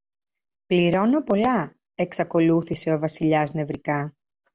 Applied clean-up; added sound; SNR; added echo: none; none; none; none.